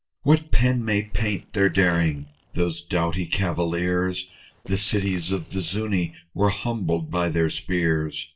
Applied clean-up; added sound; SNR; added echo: neural separator model SepFormer DNS4.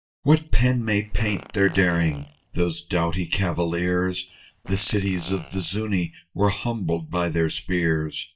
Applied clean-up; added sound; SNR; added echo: neural mask model DeepFilterNet 3.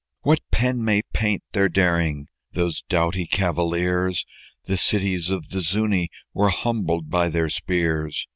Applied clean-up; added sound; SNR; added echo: none; none; none; none.